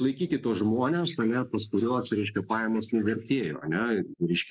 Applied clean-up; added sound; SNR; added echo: neural mask model Resemble Enhance denoiser.